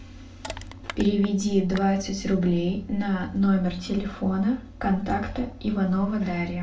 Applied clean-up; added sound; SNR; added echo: none; Crushing; 16 dB; reverberation time 0.3 s.